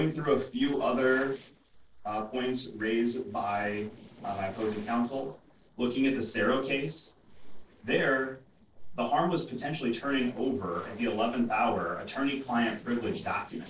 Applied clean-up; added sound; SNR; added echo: neural separator model SepFormer DNS4.